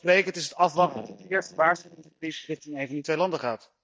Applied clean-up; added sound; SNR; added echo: neural mask model DeepFilterNet 3.